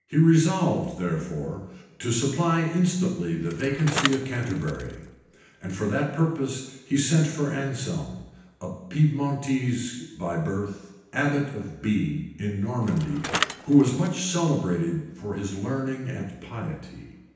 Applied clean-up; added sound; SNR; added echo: none; Bicycle; 8 dB; reverberation time 0.9 s.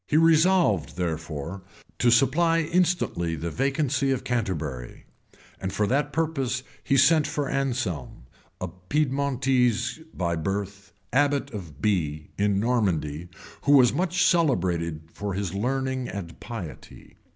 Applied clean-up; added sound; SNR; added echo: none; none; none; none.